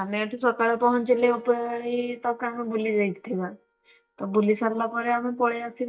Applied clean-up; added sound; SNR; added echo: neural mask model DeepFilterNet 3.